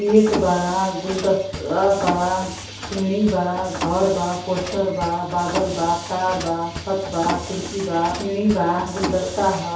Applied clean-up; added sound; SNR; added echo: none; Mechanisms; 9 dB; reverberation time 0.6 s.